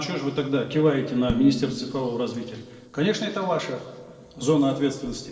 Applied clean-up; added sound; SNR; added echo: neural separator model SepFormer DNS4.